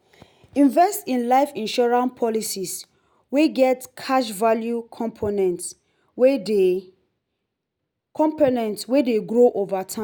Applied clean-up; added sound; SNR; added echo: none; none; none; none.